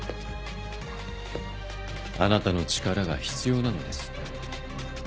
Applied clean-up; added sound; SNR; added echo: none; none; none; none.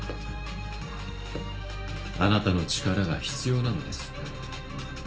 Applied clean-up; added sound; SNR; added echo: none; none; none; reverberation time 0.2 s.